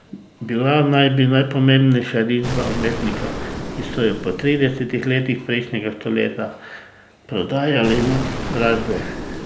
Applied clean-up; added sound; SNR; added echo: none; Explosion; 10 dB; none.